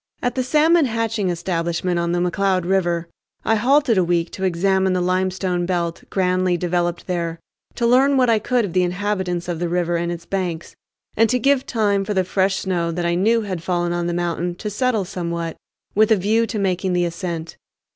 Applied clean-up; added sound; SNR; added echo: none; none; none; none.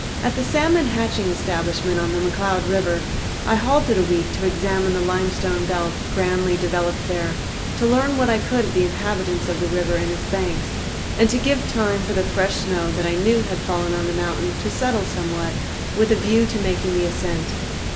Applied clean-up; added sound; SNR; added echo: none; Water; 3 dB; reverberation time 0.6 s.